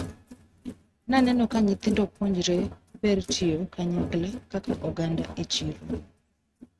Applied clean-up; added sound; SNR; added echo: neural mask model RNNoise.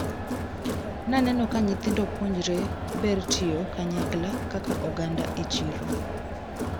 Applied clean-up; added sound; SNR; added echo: none; Crowd; 2 dB; none.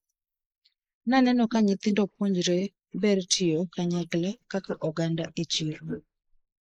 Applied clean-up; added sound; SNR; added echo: neural mask model Resemble Enhance denoiser.